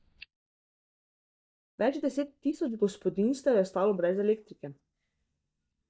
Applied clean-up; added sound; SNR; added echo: neural mask model DeepFilterNet 3.